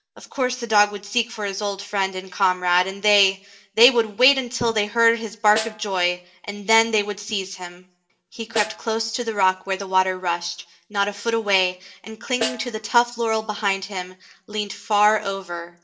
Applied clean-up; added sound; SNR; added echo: none; Snare drum; 13 dB; reverberation time 0.3 s.